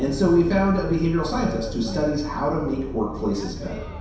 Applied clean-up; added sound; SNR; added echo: none; Boat, Water vehicle; 10 dB; reverberation time 0.7 s.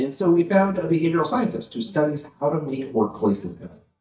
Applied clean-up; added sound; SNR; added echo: neural mask model DeepFilterNet 3.